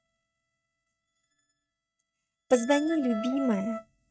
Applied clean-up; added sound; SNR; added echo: neural mask model RNNoise.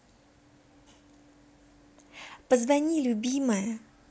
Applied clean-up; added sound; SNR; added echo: none; none; none; none.